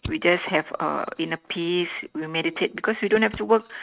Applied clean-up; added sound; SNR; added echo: neural mask model RNNoise.